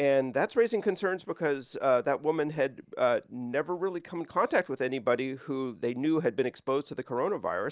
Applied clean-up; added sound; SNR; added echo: none; none; none; none.